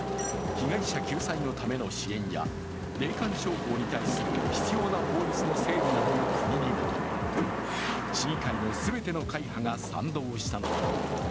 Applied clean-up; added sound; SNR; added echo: none; Wind / Rain; -1 dB; none.